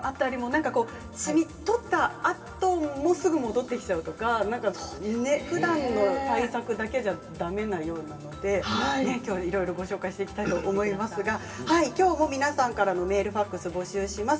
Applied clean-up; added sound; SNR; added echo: none; none; none; reverberation time 2.9 s.